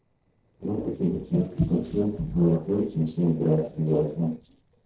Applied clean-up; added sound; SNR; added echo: neural separator model SepFormer DNS4.